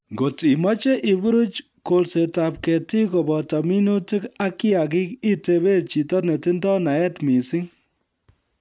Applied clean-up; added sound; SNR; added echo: none; none; none; none.